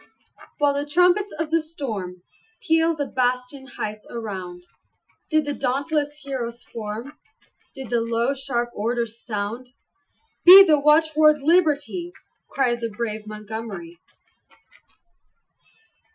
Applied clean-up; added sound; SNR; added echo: classical method Wiener filter.